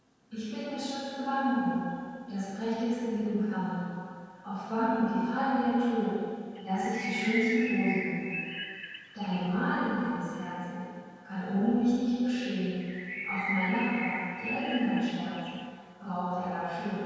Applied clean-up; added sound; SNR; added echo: none; Bird; 7 dB; reverberation time 2.1 s.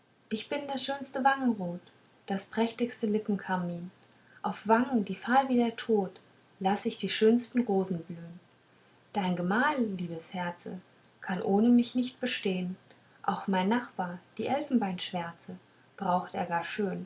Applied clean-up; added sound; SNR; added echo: none; none; none; none.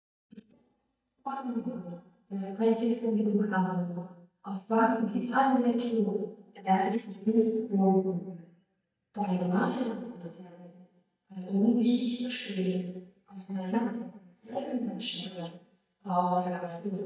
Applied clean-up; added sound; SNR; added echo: neural mask model DeepFilterNet 3.